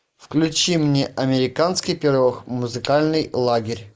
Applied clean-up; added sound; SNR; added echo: neural mask model Resemble Enhance denoiser.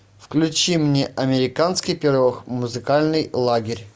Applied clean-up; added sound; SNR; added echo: none; none; none; none.